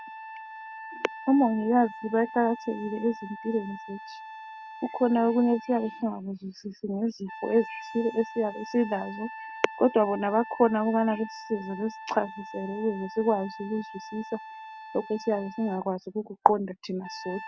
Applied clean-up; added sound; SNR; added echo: none; Trumpet; 14 dB; none.